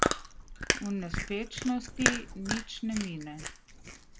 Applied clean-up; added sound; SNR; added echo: none; Chewing, mastication; -2 dB; none.